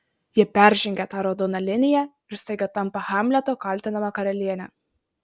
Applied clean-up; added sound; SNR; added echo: none; none; none; none.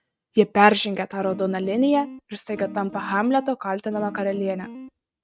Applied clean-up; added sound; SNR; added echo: neural mask model RNNoise.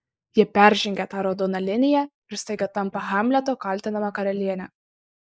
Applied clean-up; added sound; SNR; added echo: neural mask model Resemble Enhance denoiser.